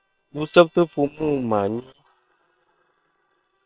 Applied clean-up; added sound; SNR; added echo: neural separator model SepFormer WHAM!.